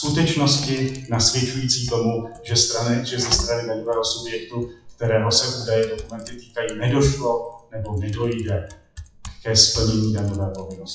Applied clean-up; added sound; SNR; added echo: classical method WPE with log-MMSE.